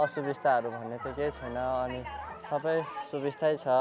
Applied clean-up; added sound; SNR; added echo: none; Musical instrument; 19 dB; none.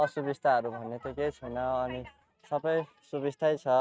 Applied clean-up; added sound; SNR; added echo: neural mask model RNNoise.